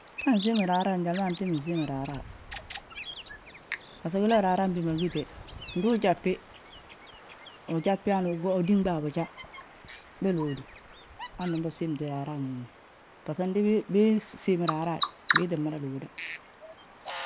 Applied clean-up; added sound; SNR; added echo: none; Bird vocalization, bird call, bird song; 11 dB; none.